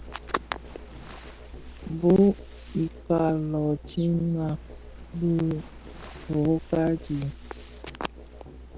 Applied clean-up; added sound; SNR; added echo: none; Waves, surf + Musical instrument; 15 dB; none.